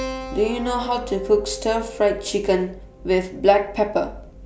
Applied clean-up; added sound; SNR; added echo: none; Keyboard (musical); 15 dB; none.